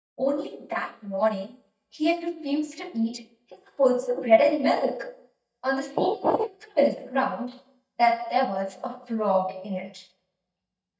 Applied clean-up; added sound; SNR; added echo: neural mask model DeepFilterNet 3.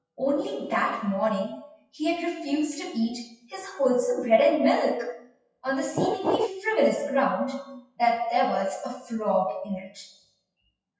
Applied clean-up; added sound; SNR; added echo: classical method WPE with log-MMSE.